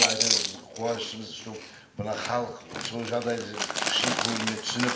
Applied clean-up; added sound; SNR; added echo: none; Chewing, mastication; -1 dB; reverberation time 1.5 s.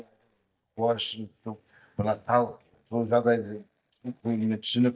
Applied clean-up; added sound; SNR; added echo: neural mask model DeepFilterNet 3.